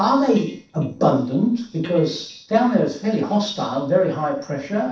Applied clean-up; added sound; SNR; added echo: neural separator model SepFormer DNS4.